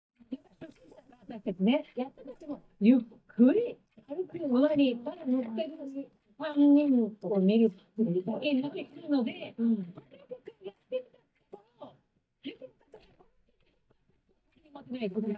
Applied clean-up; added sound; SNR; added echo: neural mask model DeepFilterNet 3.